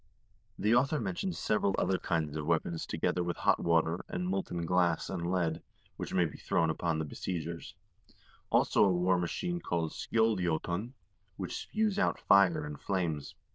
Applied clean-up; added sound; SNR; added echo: neural diffusion model UNIVERSE++.